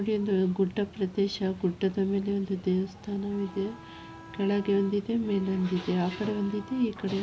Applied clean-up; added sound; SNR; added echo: none; Bowed string instrument; 19 dB; none.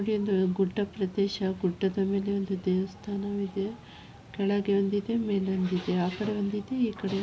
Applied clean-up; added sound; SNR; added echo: none; none; none; none.